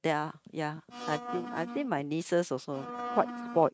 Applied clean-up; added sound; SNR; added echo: neural mask model RNNoise.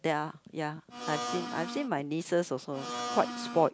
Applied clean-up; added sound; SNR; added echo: none; Domestic sounds, home sounds; 5 dB; none.